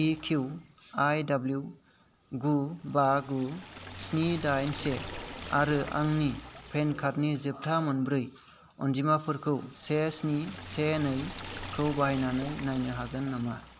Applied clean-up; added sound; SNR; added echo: none; Liquid; 15 dB; none.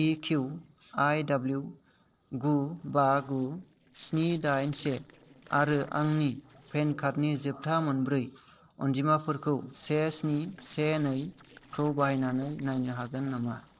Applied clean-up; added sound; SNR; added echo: neural separator model SepFormer DNS4.